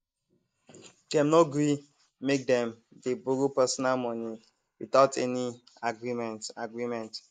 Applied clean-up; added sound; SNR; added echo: neural mask model Resemble Enhance denoiser.